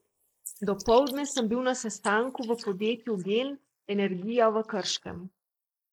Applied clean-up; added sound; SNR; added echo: neural mask model Resemble Enhance denoiser.